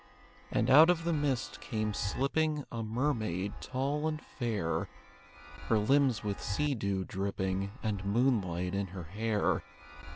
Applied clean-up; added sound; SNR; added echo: none; Chime; 15 dB; none.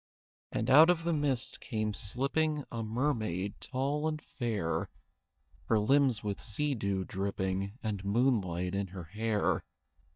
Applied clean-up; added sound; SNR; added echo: neural mask model DeepFilterNet 3.